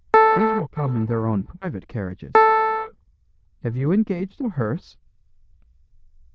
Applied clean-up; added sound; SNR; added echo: neural diffusion model UNIVERSE++.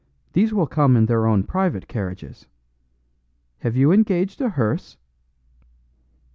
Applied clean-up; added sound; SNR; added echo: none; none; none; none.